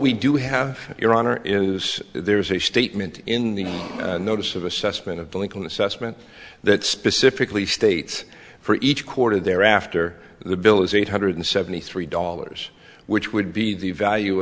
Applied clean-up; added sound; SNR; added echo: none; none; none; none.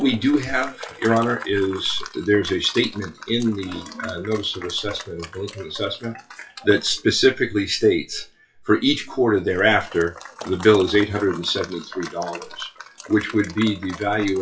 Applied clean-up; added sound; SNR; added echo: classical method WPE with log-MMSE.